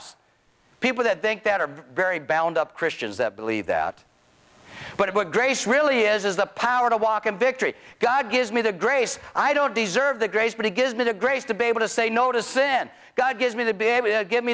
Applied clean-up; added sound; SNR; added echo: none; none; none; none.